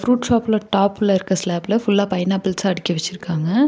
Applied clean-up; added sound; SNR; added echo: none; none; none; none.